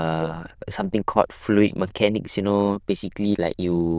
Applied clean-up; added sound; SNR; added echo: neural diffusion model UNIVERSE++.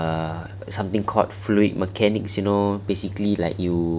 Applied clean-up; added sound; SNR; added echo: none; none; none; none.